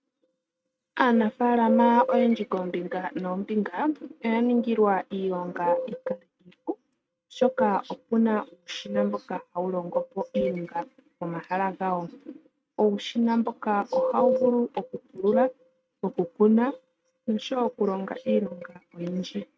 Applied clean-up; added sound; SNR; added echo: neural mask model RNNoise.